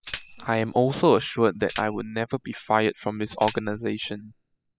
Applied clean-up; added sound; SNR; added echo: classical method spectral subtraction.